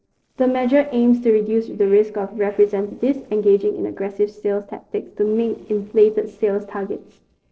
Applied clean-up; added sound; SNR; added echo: neural separator model SepFormer DNS4.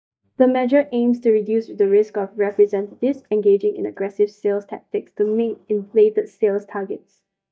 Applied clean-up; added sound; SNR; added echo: neural mask model DeepFilterNet 3.